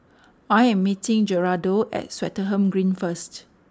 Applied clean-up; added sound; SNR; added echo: none; none; none; none.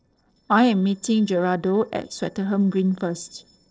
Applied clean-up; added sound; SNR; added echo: neural separator model SepFormer DNS4.